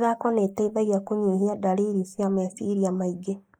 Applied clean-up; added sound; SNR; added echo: neural mask model Resemble Enhance denoiser.